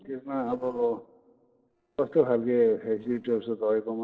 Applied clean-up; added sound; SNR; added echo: neural separator model SepFormer DNS4.